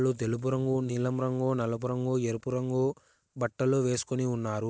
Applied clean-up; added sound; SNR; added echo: none; none; none; none.